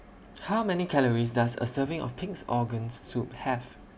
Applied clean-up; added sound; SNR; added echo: none; none; none; none.